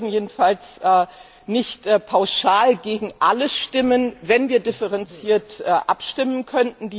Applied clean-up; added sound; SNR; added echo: none; none; none; none.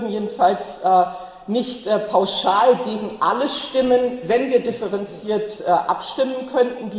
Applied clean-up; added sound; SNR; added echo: none; none; none; reverberation time 1.6 s.